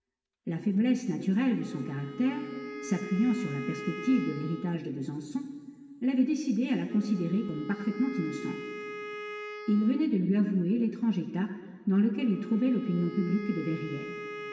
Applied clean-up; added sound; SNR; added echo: none; Wind instrument, woodwind instrument; 14 dB; reverberation time 2.1 s.